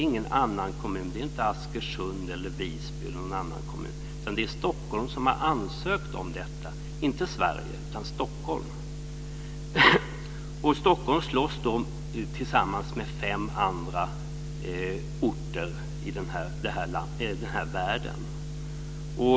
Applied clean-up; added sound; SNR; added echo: none; none; none; none.